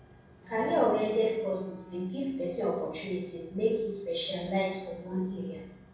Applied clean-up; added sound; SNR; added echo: none; Bowed string instrument; 16 dB; reverberation time 0.7 s.